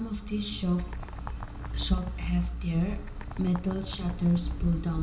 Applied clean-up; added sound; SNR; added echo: none; Bird; 15 dB; reverberation time 1.4 s.